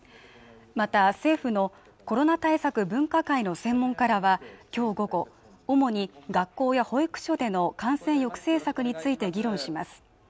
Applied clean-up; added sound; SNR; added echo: none; none; none; none.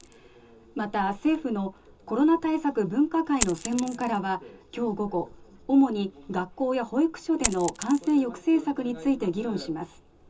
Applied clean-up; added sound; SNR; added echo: none; Coin (dropping); 13 dB; reverberation time 0.2 s.